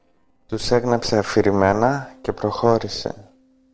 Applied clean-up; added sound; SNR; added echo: neural separator model SepFormer DNS4.